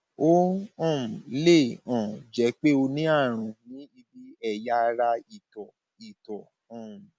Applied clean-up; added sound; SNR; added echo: none; none; none; none.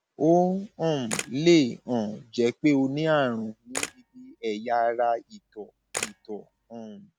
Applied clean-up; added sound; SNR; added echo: none; Camera; 14 dB; none.